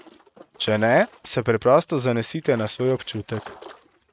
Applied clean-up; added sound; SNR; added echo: neural mask model RNNoise.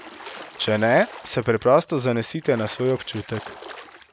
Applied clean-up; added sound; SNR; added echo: none; Splash, splatter; 18 dB; none.